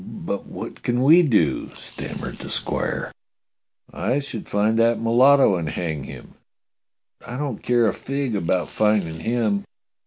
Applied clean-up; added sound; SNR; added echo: none; Coin (dropping) / Glass; 20 dB; none.